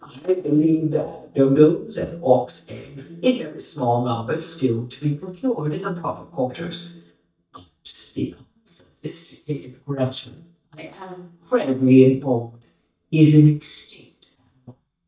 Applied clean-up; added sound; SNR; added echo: neural mask model DeepFilterNet 3.